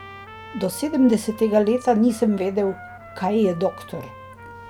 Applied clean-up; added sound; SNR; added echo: none; Trumpet; 19 dB; none.